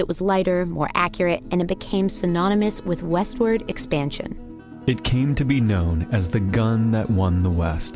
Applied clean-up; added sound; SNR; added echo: none; none; none; none.